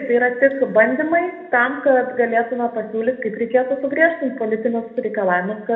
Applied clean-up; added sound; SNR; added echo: none; none; none; reverberation time 0.9 s.